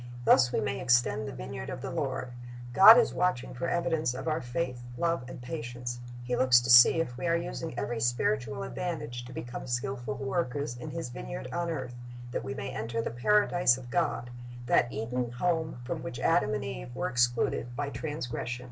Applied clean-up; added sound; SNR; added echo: none; none; none; none.